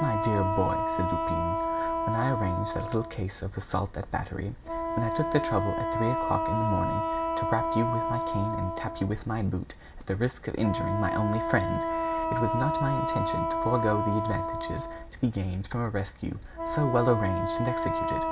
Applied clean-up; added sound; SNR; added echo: none; Wind instrument, woodwind instrument; 1 dB; none.